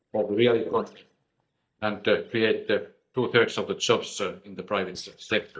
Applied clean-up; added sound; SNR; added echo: neural mask model DeepFilterNet 3.